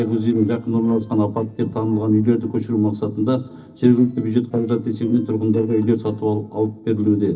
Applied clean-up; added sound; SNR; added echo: neural separator model SepFormer DNS4.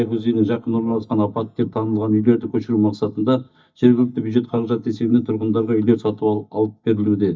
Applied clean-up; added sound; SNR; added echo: neural mask model DeepFilterNet 3.